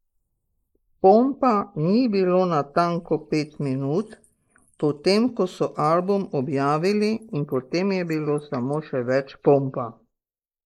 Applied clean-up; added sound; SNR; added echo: neural mask model Resemble Enhance denoiser.